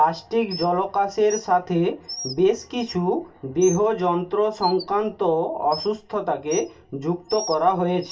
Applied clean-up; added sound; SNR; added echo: none; Bird; 17 dB; reverberation time 0.2 s.